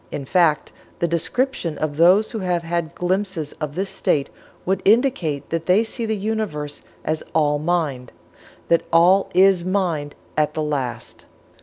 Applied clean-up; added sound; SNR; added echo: none; none; none; none.